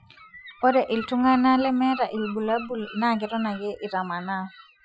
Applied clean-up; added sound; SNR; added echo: classical method Wiener filter.